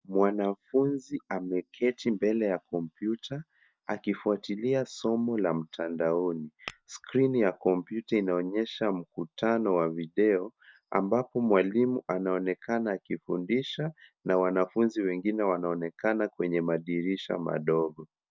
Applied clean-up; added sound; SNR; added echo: neural separator model SepFormer DNS4.